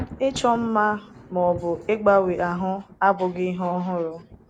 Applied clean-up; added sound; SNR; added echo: none; Thunder; 18 dB; none.